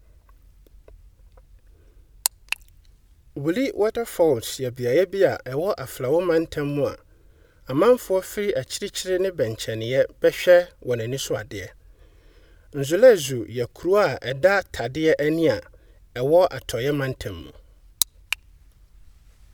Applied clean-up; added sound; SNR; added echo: none; none; none; none.